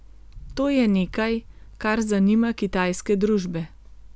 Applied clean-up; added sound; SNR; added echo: none; none; none; none.